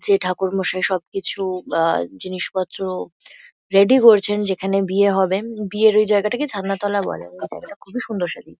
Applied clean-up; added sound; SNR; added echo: none; none; none; none.